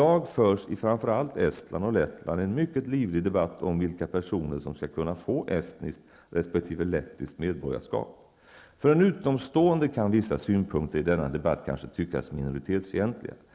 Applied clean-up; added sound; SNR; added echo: none; none; none; none.